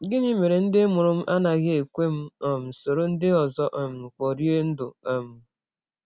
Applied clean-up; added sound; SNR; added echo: none; none; none; none.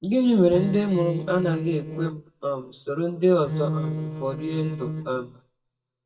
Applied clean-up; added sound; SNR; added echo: neural mask model DeepFilterNet 3.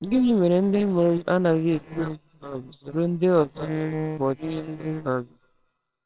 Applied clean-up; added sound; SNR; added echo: neural separator model SepFormer WHAMR!.